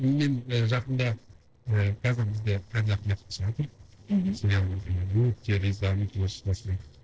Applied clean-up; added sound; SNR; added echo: neural separator model SepFormer DNS4.